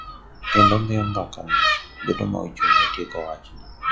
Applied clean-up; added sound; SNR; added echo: classical method log-MMSE.